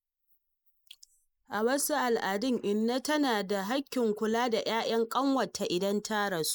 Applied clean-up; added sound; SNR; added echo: neural mask model Resemble Enhance denoiser.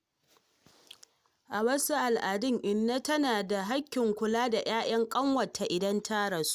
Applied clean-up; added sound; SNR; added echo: none; none; none; none.